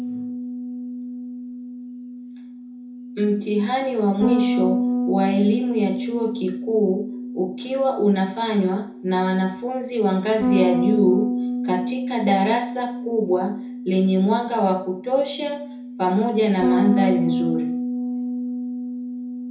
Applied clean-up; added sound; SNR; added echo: none; Bass guitar; 3 dB; reverberation time 0.5 s.